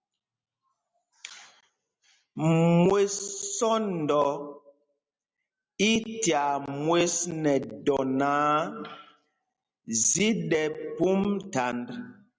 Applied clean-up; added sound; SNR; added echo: none; none; none; none.